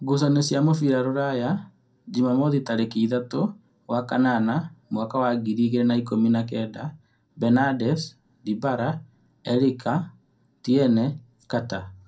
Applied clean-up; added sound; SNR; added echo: none; none; none; reverberation time 0.2 s.